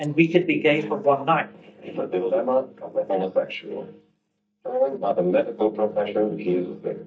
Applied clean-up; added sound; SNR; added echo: neural mask model DeepFilterNet 3.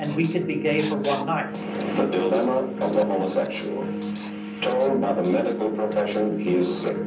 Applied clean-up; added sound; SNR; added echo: none; Writing; 15 dB; reverberation time 0.6 s.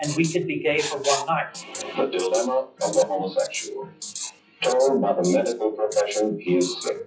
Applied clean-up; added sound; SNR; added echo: classical method WPE with log-MMSE.